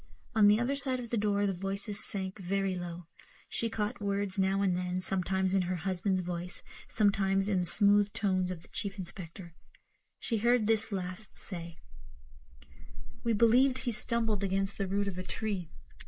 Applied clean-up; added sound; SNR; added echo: neural mask model Resemble Enhance denoiser.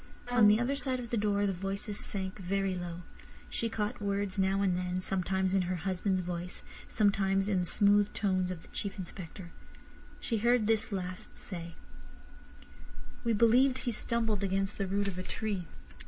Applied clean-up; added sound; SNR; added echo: none; Bowed string instrument; 8 dB; none.